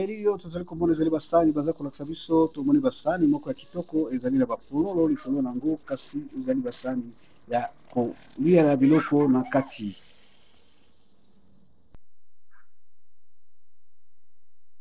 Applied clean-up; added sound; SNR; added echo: neural separator model SepFormer DNS4.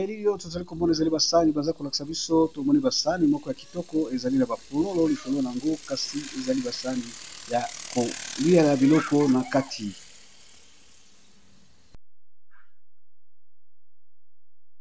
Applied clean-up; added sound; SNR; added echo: none; Bicycle; 14 dB; none.